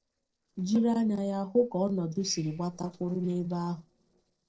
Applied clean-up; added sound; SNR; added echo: neural separator model SepFormer DNS4.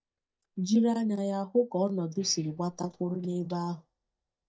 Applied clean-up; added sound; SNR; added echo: neural mask model DeepFilterNet 3.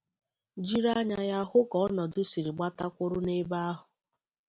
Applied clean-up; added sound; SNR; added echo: none; none; none; none.